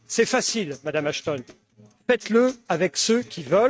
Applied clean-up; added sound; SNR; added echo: neural mask model RNNoise.